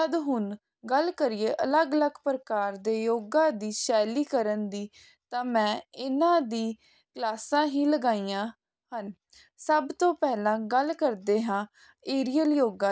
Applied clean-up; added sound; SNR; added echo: none; none; none; none.